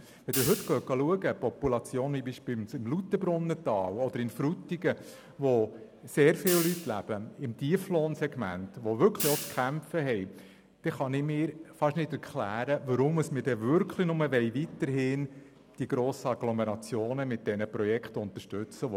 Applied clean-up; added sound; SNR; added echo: none; Hi-hat; 9 dB; none.